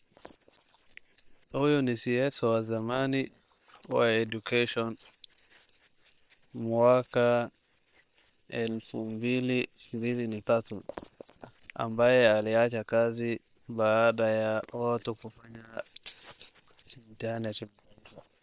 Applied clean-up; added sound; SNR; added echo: neural separator model SepFormer WHAM!.